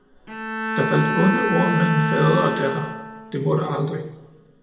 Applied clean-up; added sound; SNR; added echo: none; Bowed string instrument; 4 dB; reverberation time 0.7 s.